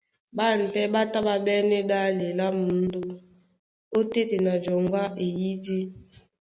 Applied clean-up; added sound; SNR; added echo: none; none; none; none.